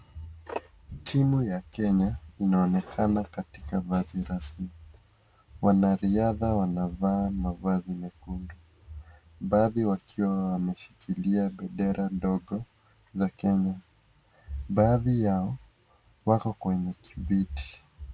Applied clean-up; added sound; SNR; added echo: none; none; none; none.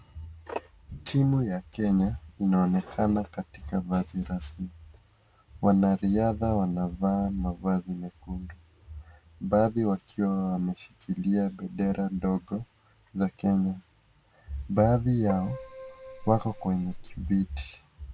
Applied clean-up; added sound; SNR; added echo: none; Keyboard (musical); 12 dB; none.